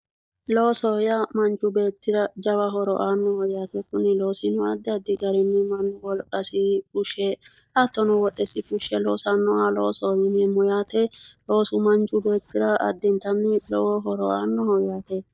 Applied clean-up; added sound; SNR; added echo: neural mask model DeepFilterNet 3.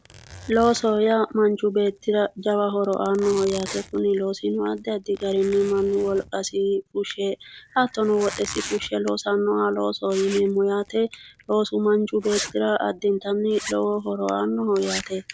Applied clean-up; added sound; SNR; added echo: none; Zipper (clothing); 17 dB; none.